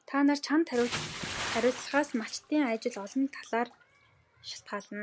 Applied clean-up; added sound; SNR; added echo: none; Bathtub (filling or washing) / Splash, splatter; 12 dB; none.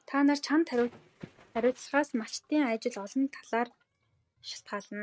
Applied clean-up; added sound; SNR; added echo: neural mask model RNNoise.